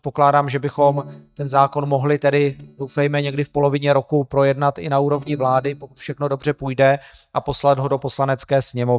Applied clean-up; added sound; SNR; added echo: neural mask model DeepFilterNet 3.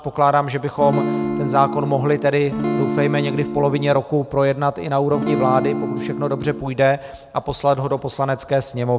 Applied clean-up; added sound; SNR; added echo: none; Acoustic guitar / Strum; 3 dB; none.